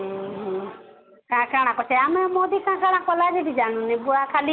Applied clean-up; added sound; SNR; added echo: none; none; none; none.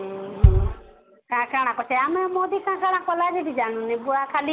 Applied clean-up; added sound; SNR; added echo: none; Bass drum; -2 dB; none.